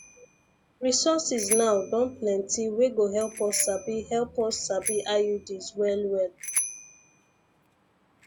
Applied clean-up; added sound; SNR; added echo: none; Bicycle bell; 10 dB; none.